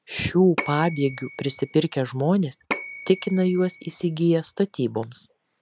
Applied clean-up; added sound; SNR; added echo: none; Bell / Telephone; 10 dB; none.